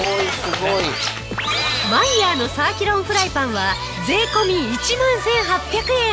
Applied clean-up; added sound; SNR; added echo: none; Crow; 10 dB; none.